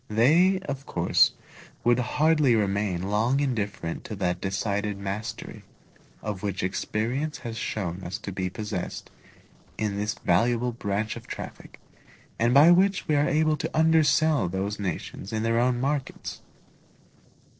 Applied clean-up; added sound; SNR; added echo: neural separator model SepFormer DNS4.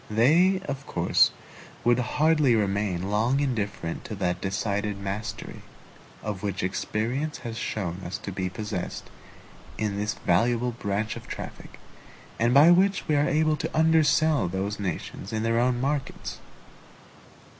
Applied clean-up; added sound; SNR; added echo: none; Boat, Water vehicle; 17 dB; none.